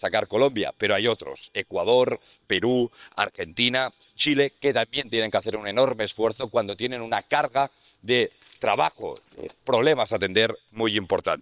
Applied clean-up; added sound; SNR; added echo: neural separator model SepFormer WHAM!.